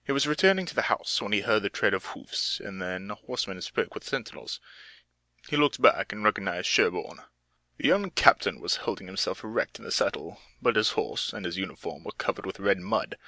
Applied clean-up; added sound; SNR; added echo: none; none; none; none.